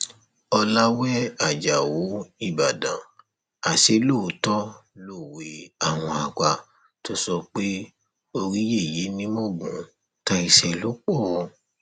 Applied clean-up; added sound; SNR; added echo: none; none; none; none.